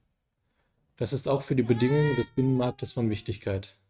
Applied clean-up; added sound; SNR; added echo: neural mask model RNNoise.